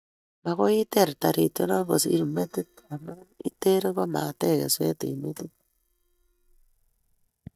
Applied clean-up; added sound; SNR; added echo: neural mask model DeepFilterNet 3.